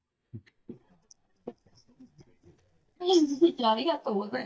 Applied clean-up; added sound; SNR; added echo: neural mask model DeepFilterNet 3.